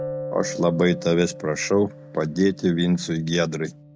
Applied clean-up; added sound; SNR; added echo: none; Keyboard (musical) + Electric guitar; 13 dB; none.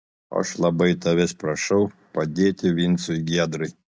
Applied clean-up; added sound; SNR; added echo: none; none; none; none.